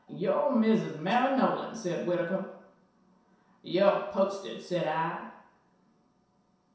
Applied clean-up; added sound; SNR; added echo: none; none; none; reverberation time 0.7 s.